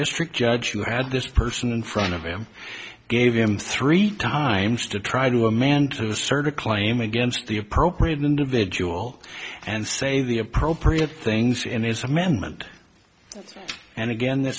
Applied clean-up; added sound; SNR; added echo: none; none; none; none.